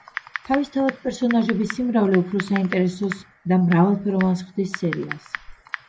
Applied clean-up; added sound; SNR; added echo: none; Typing; 13 dB; none.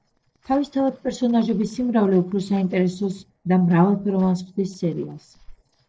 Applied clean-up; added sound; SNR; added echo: neural separator model SepFormer DNS4.